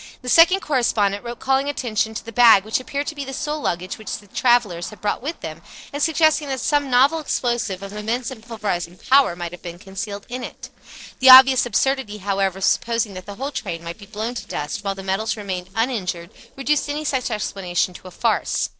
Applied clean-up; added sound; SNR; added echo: neural separator model SepFormer DNS4.